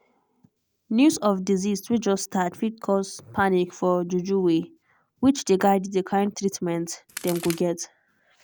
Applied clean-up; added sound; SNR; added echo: none; Crack; 12 dB; none.